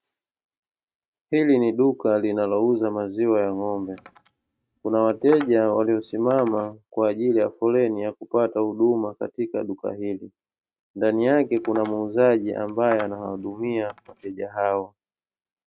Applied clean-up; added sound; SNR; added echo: neural mask model RNNoise.